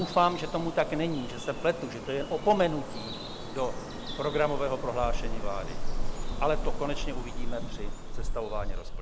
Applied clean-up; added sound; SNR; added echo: none; Bird vocalization, bird call, bird song; 0 dB; none.